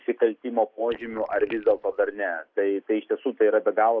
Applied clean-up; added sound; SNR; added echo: neural mask model Resemble Enhance denoiser.